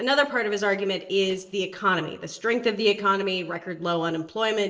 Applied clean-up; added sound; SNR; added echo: neural separator model SepFormer DNS4.